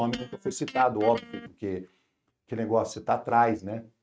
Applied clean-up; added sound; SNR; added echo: neural mask model RNNoise.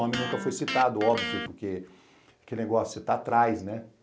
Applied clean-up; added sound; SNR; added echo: none; Electric guitar; 8 dB; none.